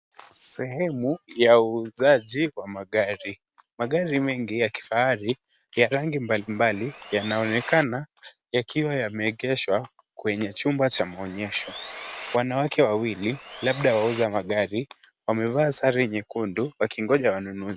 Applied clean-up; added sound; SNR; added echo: none; Sawing; 12 dB; none.